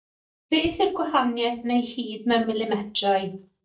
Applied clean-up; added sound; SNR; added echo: neural mask model DeepFilterNet 3.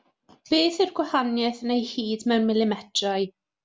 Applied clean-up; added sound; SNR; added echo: none; none; none; none.